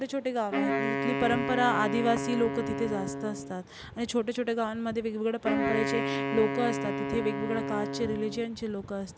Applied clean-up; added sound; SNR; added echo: none; Wind instrument, woodwind instrument; 2 dB; none.